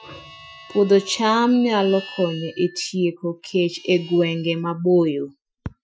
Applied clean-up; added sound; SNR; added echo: classical method Wiener filter.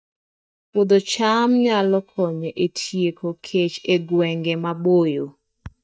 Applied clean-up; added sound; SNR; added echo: neural mask model DeepFilterNet 3.